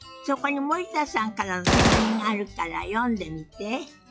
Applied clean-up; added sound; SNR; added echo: classical method log-MMSE.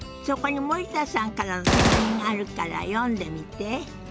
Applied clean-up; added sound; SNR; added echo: none; Gunshot, gunfire; 0 dB; none.